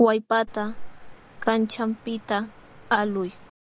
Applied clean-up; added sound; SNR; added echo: none; Cricket; 10 dB; none.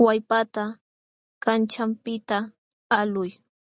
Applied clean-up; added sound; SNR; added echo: none; none; none; none.